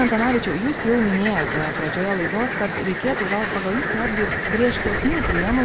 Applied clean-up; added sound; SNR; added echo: neural mask model Resemble Enhance denoiser.